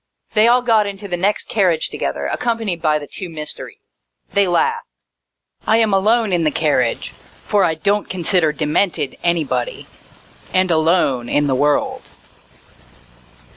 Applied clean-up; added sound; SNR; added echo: none; none; none; none.